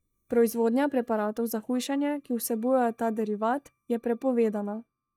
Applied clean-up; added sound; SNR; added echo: neural mask model DeepFilterNet 3.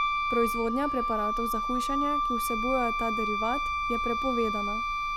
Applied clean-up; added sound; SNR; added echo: none; Wind instrument, woodwind instrument; -3 dB; none.